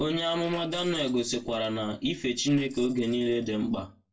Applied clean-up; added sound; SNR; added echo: neural separator model SepFormer DNS4.